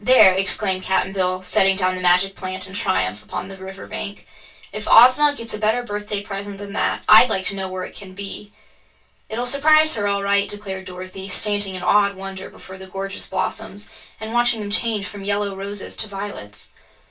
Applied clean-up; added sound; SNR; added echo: none; none; none; reverberation time 0.2 s.